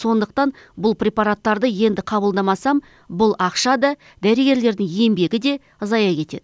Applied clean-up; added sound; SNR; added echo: none; none; none; none.